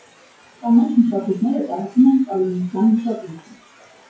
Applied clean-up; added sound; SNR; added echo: classical method WPE with log-MMSE.